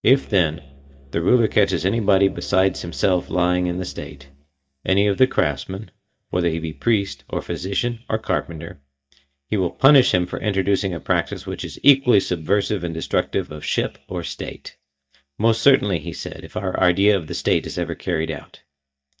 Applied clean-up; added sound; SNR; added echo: neural mask model DeepFilterNet 3.